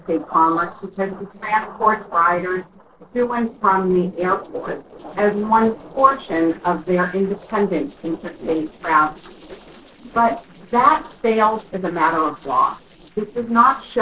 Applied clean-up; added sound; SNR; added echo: neural separator model SepFormer DNS4.